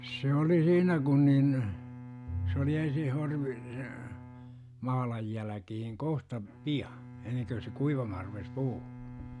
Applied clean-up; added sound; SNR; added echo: none; Bowed string instrument; 15 dB; none.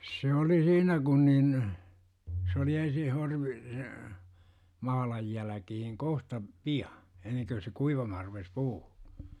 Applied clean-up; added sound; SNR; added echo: none; none; none; none.